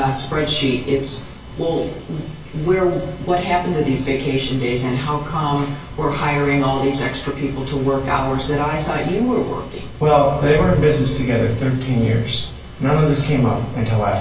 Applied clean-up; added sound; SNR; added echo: none; none; none; reverberation time 0.2 s.